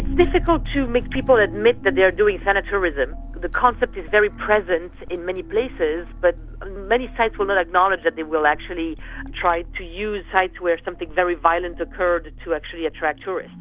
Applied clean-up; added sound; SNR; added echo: none; none; none; none.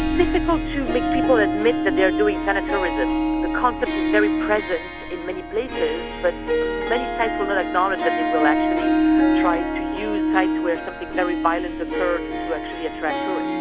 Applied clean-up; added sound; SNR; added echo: none; Harp; -1 dB; none.